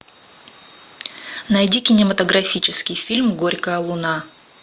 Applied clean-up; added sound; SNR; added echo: none; none; none; none.